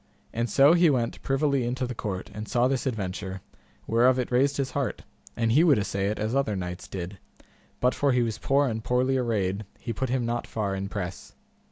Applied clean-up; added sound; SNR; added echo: none; none; none; none.